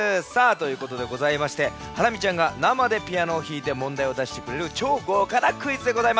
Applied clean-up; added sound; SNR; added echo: none; none; none; none.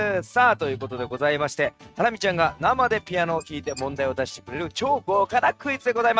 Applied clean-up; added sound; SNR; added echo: neural mask model RNNoise.